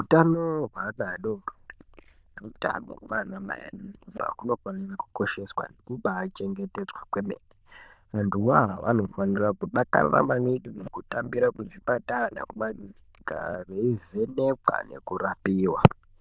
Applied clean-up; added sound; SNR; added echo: neural diffusion model UNIVERSE++.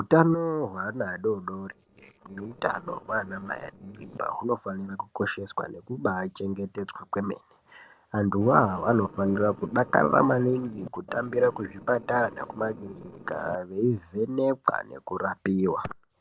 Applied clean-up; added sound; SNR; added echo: neural separator model SepFormer DNS4.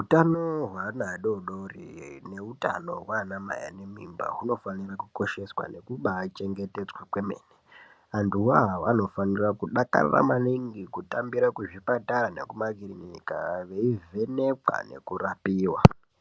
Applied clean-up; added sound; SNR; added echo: none; none; none; none.